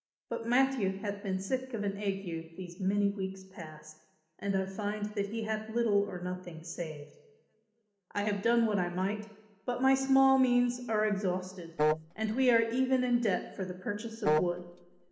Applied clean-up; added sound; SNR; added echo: none; Wind instrument, woodwind instrument; 1 dB; reverberation time 1.0 s.